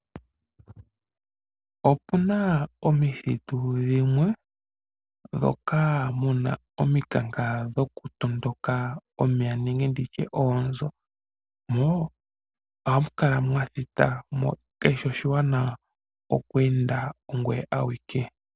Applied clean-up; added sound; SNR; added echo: none; none; none; none.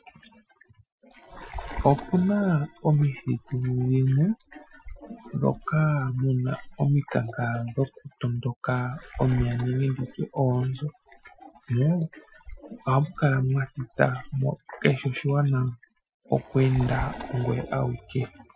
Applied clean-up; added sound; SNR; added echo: classical method Wiener filter.